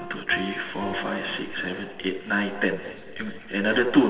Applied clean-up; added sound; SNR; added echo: none; Piano; 15 dB; reverberation time 2.2 s.